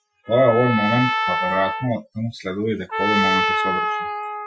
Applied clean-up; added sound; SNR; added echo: classical method Wiener filter.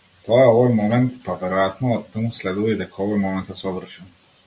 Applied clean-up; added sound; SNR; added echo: none; none; none; none.